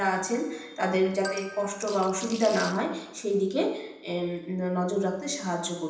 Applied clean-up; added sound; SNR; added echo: none; Rattle / Rattle (instrument); 13 dB; reverberation time 0.9 s.